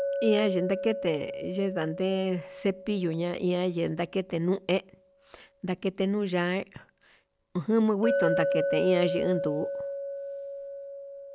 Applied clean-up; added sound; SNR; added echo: none; Chink, clink; 5 dB; none.